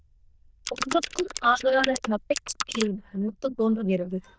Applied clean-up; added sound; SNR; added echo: neural diffusion model UNIVERSE++.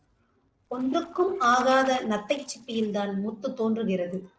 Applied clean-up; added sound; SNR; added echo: neural separator model SepFormer DNS4.